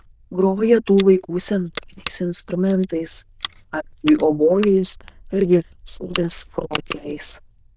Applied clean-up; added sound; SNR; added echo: neural diffusion model UNIVERSE++.